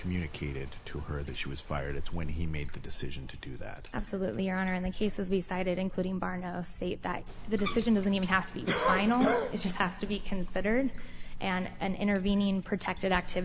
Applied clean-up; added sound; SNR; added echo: none; Bathtub (filling or washing); 6 dB; none.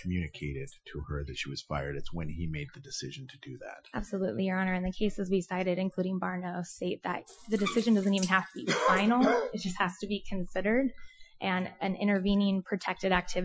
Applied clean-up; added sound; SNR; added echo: classical method Wiener filter.